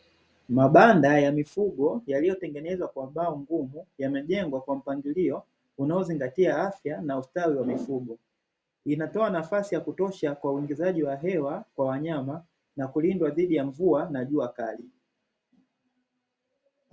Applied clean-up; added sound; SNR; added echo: none; none; none; none.